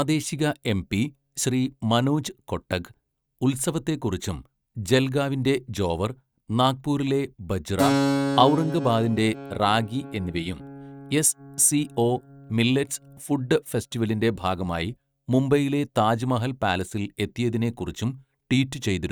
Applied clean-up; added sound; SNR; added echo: neural mask model RNNoise.